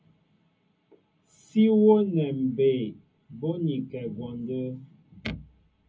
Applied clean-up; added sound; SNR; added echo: none; none; none; reverberation time 0.4 s.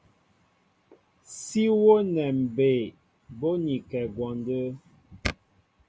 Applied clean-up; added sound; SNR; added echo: none; none; none; none.